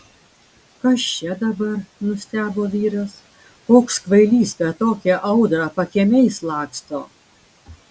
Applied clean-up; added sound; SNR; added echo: none; none; none; none.